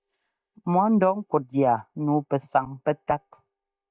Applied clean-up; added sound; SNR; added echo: neural mask model DeepFilterNet 3.